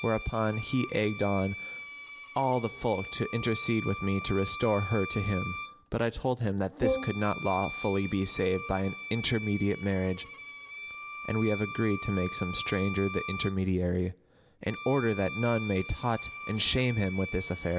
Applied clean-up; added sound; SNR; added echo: none; Brass instrument + Bowed string instrument; 10 dB; none.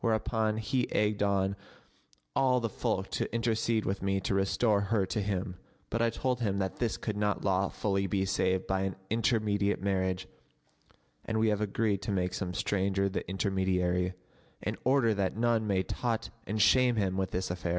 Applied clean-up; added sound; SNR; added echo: none; none; none; none.